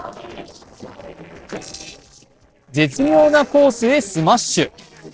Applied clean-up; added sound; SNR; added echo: neural separator model SepFormer DNS4.